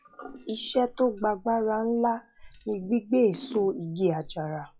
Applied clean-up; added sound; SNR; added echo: classical method log-MMSE.